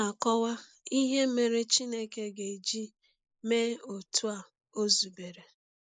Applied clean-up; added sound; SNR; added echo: neural mask model Resemble Enhance denoiser.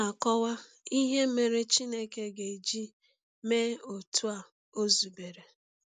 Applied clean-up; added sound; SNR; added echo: none; none; none; none.